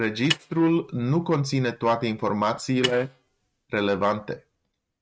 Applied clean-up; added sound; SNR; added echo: neural mask model RNNoise.